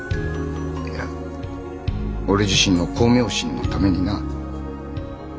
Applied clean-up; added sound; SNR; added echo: none; none; none; none.